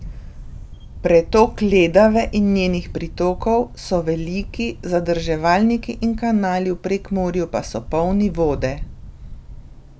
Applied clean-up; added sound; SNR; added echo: none; Camera; 13 dB; none.